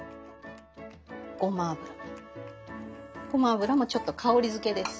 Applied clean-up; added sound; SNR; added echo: none; none; none; none.